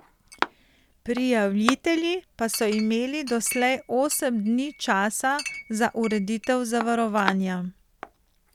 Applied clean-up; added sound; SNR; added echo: none; Chink, clink; 10 dB; none.